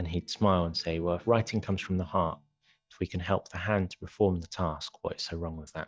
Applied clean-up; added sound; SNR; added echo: neural mask model DeepFilterNet 3.